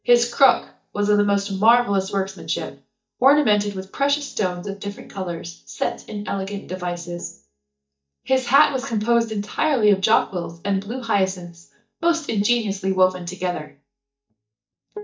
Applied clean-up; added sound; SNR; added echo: neural mask model DeepFilterNet 3.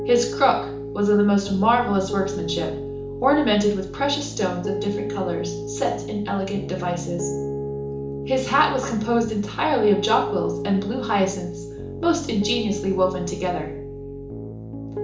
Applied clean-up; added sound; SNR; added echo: none; Piano; 7 dB; reverberation time 0.8 s.